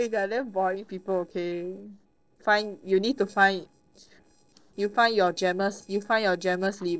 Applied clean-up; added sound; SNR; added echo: neural separator model SepFormer DNS4.